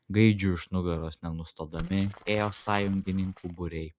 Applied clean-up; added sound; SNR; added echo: neural mask model RNNoise.